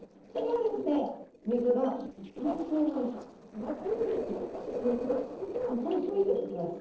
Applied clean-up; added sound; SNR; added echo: neural separator model SepFormer DNS4.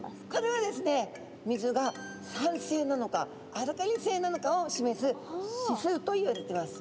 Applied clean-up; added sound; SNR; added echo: none; none; none; none.